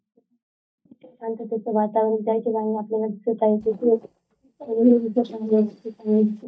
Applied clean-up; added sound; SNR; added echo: neural mask model DeepFilterNet 3.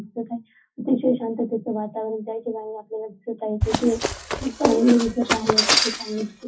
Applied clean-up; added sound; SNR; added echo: classical method WPE with log-MMSE.